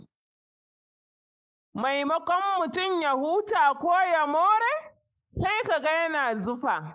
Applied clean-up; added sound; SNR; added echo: neural mask model Resemble Enhance denoiser.